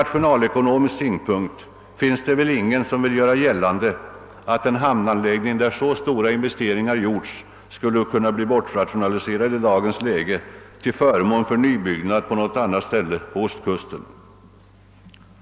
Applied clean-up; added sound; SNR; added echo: none; none; none; none.